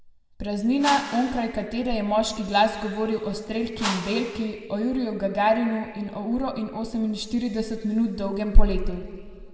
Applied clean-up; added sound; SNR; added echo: none; Whoosh, swoosh, swish; 11 dB; reverberation time 2.2 s.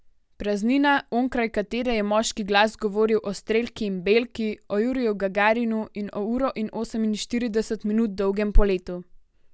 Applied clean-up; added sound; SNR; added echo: none; none; none; none.